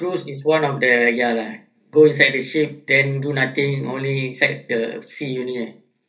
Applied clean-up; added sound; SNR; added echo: none; none; none; reverberation time 0.3 s.